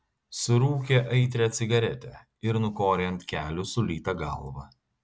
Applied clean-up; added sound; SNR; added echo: none; none; none; none.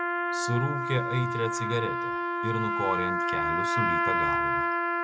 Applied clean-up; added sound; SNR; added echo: none; Trumpet; -4 dB; none.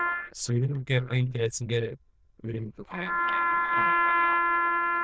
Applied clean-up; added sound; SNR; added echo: neural diffusion model UNIVERSE++.